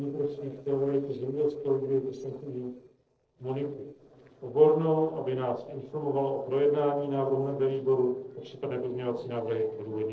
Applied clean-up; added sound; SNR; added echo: neural separator model SepFormer DNS4.